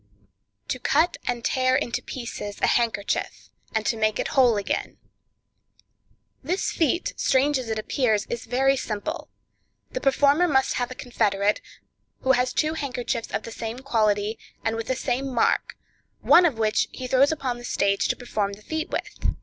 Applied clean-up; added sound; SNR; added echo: none; none; none; none.